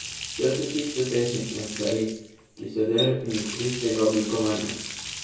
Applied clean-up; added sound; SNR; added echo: none; Water tap, faucet; 9 dB; reverberation time 0.6 s.